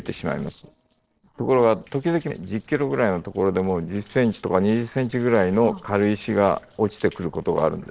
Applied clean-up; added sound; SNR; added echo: neural separator model SepFormer DNS4.